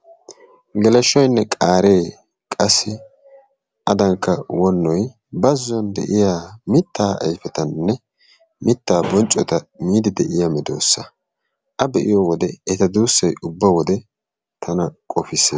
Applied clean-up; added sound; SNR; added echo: none; none; none; none.